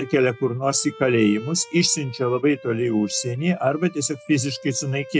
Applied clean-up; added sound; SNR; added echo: none; Bowed string instrument; 20 dB; none.